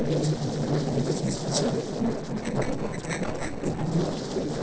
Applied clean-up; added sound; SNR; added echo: neural separator model SepFormer DNS4.